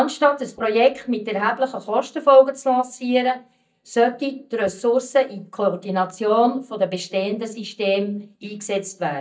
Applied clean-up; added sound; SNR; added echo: neural mask model DeepFilterNet 3.